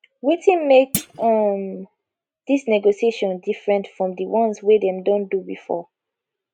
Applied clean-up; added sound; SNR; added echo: neural mask model RNNoise.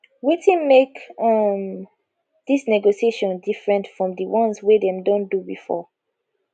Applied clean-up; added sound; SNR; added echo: none; none; none; none.